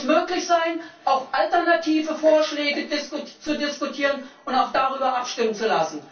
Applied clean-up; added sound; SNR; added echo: none; none; none; reverberation time 0.2 s.